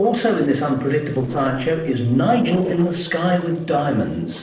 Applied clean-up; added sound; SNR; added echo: neural separator model SepFormer DNS4.